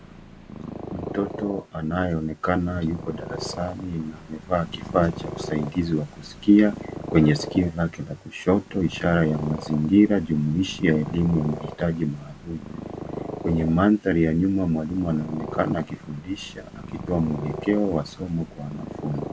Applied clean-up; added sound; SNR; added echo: none; Purr; 12 dB; none.